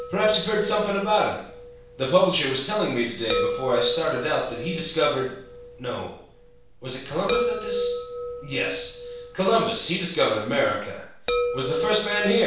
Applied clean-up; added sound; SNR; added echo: none; Chime; 8 dB; reverberation time 0.7 s.